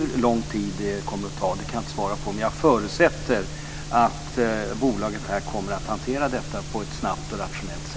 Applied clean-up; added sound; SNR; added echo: none; none; none; none.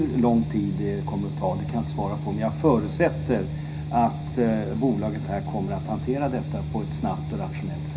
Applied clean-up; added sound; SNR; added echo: none; none; none; reverberation time 0.5 s.